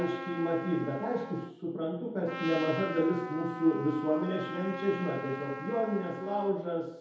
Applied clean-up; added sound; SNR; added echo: none; Trumpet; 10 dB; reverberation time 2.0 s.